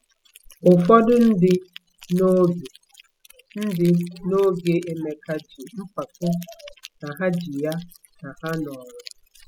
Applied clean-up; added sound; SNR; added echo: classical method spectral subtraction.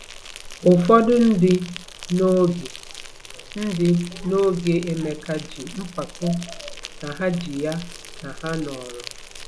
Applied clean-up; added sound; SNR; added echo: none; Insect; 15 dB; none.